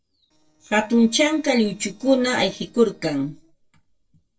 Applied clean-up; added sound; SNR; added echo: neural separator model SepFormer DNS4.